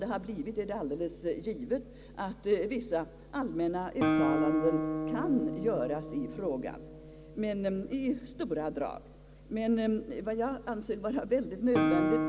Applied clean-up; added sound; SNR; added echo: none; Guitar; 3 dB; none.